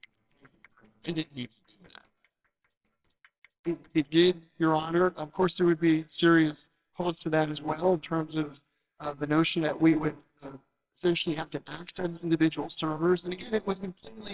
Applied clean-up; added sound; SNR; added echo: neural separator model SepFormer WHAMR!.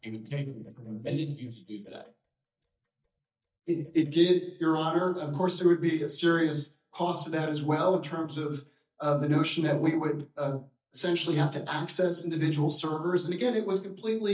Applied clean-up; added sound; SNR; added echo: neural mask model DeepFilterNet 3.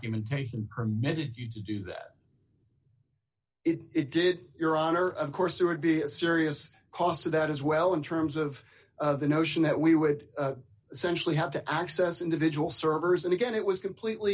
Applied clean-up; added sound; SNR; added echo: none; none; none; none.